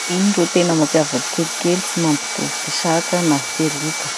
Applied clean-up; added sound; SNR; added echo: none; Sawing; 5 dB; none.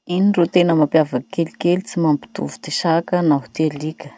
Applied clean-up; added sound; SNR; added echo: none; none; none; none.